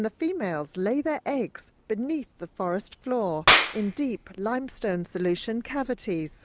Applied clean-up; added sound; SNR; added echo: none; Clapping; -1 dB; none.